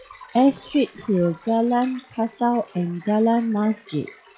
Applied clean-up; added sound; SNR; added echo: classical method log-MMSE.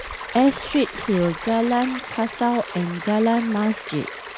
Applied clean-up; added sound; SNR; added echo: none; Stream; 11 dB; none.